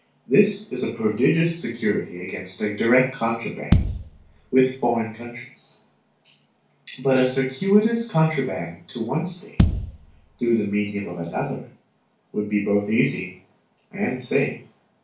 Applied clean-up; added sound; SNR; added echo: none; Bass drum; 1 dB; reverberation time 0.4 s.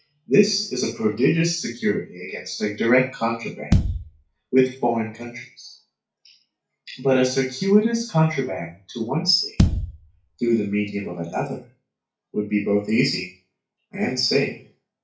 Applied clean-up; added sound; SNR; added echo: classical method WPE with log-MMSE.